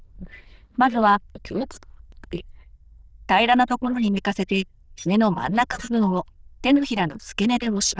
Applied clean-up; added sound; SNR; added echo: neural diffusion model UNIVERSE++.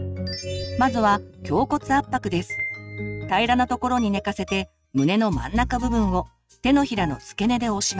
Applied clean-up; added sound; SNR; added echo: neural mask model RNNoise.